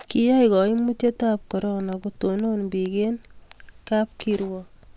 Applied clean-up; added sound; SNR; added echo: none; none; none; none.